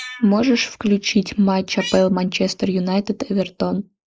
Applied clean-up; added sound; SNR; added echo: neural mask model Resemble Enhance denoiser.